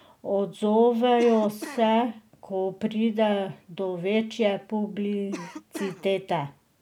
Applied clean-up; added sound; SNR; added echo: none; Cough; 15 dB; none.